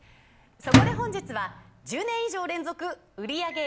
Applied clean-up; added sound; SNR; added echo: none; Microwave oven; -4 dB; none.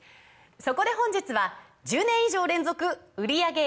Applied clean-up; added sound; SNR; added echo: none; none; none; none.